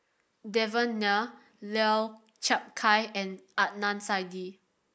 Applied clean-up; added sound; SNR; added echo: neural mask model Resemble Enhance denoiser.